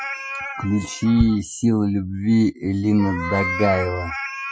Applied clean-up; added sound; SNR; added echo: classical method Wiener filter.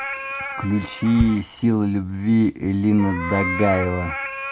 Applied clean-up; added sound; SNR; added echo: none; Bass drum + Meow; 9 dB; none.